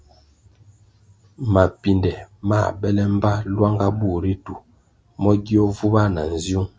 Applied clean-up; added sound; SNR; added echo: none; none; none; none.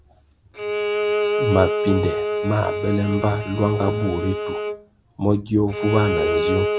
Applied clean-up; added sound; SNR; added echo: none; Bowed string instrument; 1 dB; none.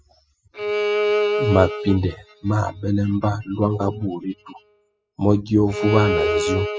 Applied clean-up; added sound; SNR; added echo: classical method spectral subtraction.